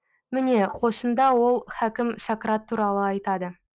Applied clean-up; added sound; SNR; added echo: neural mask model Resemble Enhance denoiser.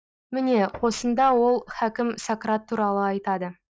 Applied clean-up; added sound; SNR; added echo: neural mask model DeepFilterNet 3.